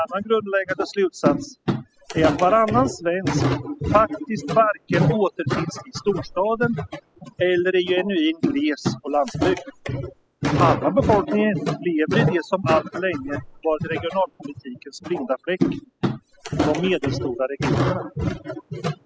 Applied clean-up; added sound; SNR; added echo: classical method spectral subtraction.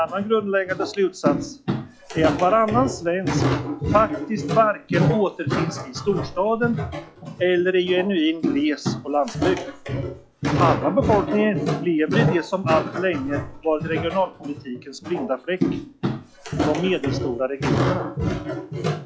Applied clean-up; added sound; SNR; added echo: classical method log-MMSE.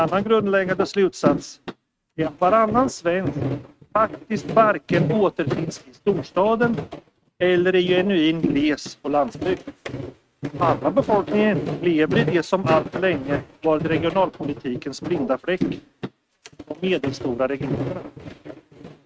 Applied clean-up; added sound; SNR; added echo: neural mask model RNNoise.